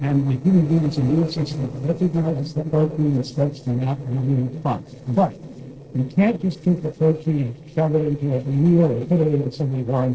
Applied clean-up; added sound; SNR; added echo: neural separator model SepFormer DNS4.